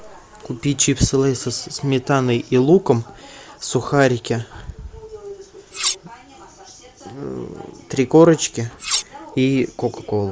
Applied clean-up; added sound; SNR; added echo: none; Cutlery, silverware; 5 dB; none.